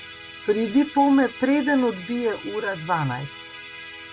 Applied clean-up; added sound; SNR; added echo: none; Musical instrument; 16 dB; none.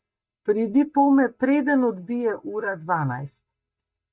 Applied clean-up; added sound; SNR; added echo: neural mask model DeepFilterNet 3.